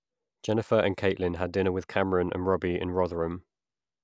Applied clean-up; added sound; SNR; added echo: none; none; none; none.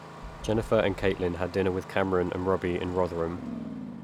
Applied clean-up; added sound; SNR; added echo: none; Engine starting + Wind; 12 dB; none.